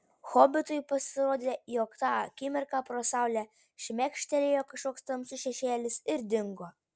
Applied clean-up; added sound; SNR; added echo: none; none; none; none.